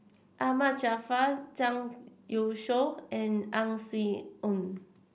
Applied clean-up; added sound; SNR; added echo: none; none; none; none.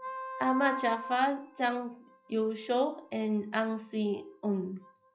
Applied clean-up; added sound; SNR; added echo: classical method log-MMSE.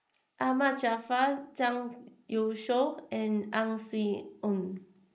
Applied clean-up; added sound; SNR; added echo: neural mask model Resemble Enhance denoiser.